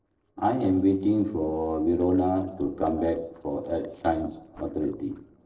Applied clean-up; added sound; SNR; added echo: neural separator model SepFormer DNS4.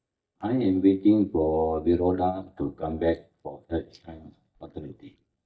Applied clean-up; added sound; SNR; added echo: neural mask model DeepFilterNet 3.